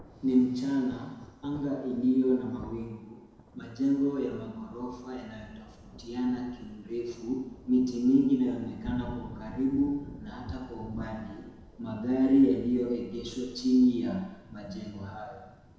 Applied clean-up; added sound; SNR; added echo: none; Thunder / Rain; 18 dB; reverberation time 1.0 s.